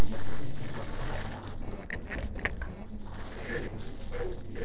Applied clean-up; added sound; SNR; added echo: neural separator model SepFormer DNS4.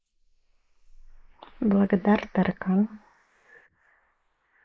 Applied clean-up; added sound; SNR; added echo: neural mask model Resemble Enhance denoiser.